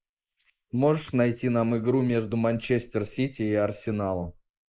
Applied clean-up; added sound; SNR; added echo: neural mask model Resemble Enhance denoiser.